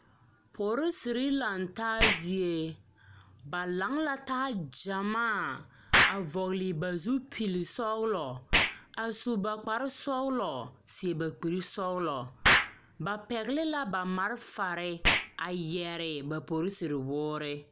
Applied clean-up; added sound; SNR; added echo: none; Explosion; 2 dB; none.